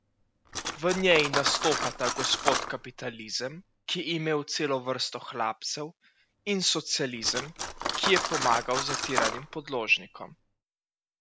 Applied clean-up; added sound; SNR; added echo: none; Cutlery, silverware; 3 dB; none.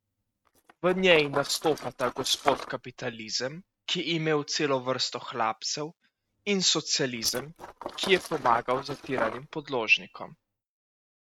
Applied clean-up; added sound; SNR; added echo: neural mask model RNNoise.